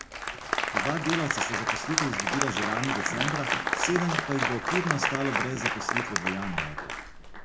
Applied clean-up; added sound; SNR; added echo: none; Applause; -3 dB; reverberation time 0.4 s.